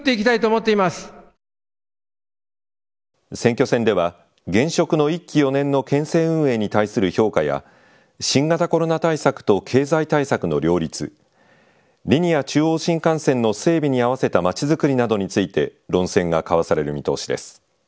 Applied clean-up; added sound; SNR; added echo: none; none; none; none.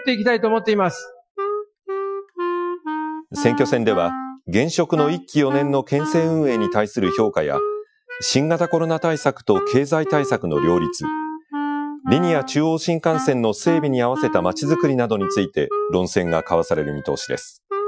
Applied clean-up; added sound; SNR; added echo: classical method Wiener filter.